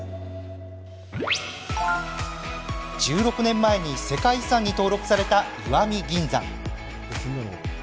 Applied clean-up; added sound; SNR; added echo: none; none; none; none.